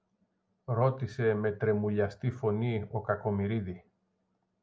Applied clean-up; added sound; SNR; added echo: none; none; none; none.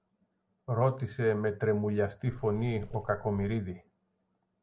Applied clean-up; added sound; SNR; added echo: none; Water / Splash, splatter; 16 dB; none.